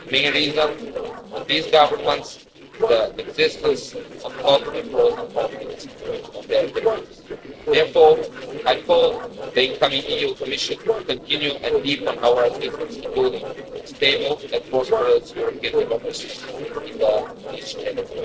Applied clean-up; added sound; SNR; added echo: neural separator model SepFormer DNS4.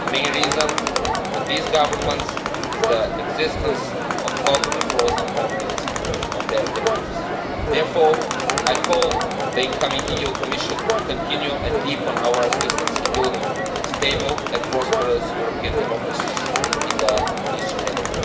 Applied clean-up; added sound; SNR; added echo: none; Crowd; -2 dB; reverberation time 1.0 s.